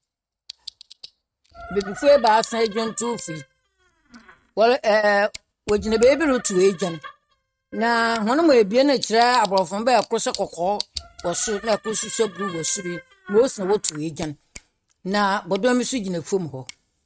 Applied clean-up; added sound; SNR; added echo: neural mask model RNNoise.